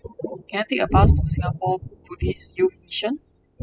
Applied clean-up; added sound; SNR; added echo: classical method spectral subtraction.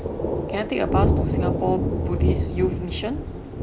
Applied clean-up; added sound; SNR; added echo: none; Thunder; -5 dB; none.